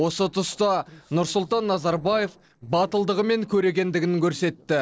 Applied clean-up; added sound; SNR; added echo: neural separator model SepFormer DNS4.